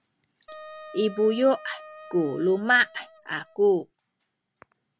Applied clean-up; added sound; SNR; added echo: none; Wind instrument, woodwind instrument; 19 dB; none.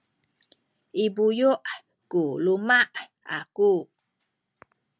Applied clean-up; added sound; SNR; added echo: none; none; none; none.